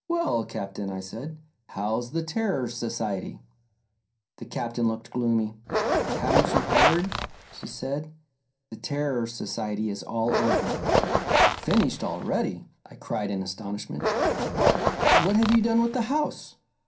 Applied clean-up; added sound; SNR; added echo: none; Zipper (clothing); -3 dB; reverberation time 0.3 s.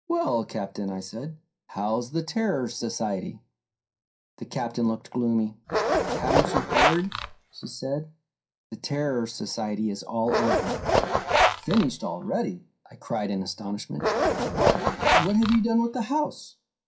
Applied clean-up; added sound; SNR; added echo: classical method WPE with log-MMSE.